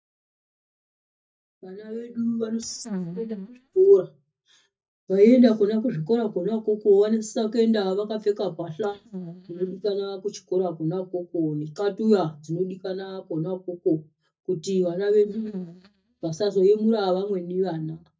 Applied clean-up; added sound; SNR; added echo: neural mask model DeepFilterNet 3.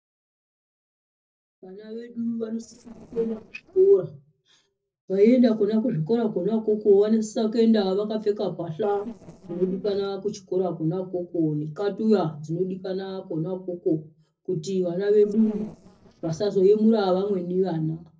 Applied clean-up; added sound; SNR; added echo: neural separator model SepFormer DNS4.